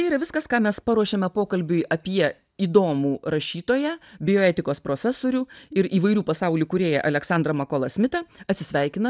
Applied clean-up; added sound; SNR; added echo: none; none; none; none.